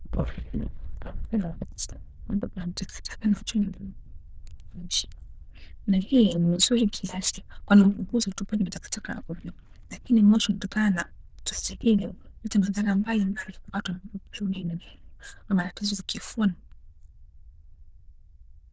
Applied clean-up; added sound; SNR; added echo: neural diffusion model UNIVERSE++.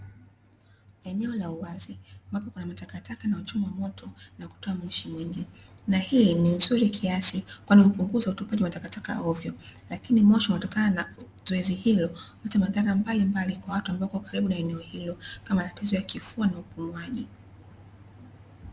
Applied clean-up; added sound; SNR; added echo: none; none; none; none.